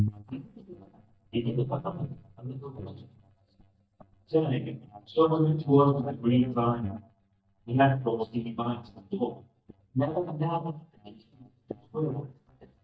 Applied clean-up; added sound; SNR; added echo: neural mask model DeepFilterNet 3.